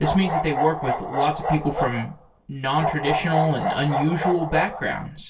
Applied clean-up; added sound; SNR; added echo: none; Bark; 3 dB; reverberation time 0.2 s.